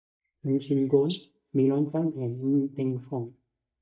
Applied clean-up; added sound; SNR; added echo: neural mask model DeepFilterNet 3.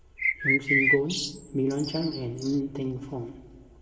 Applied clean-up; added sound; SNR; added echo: none; Bird; -1 dB; reverberation time 1.9 s.